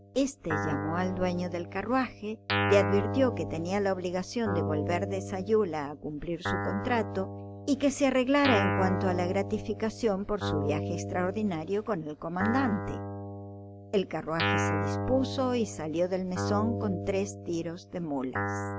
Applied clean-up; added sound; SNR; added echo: none; Guitar; 4 dB; none.